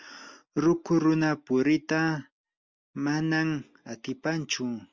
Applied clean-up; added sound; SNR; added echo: none; none; none; none.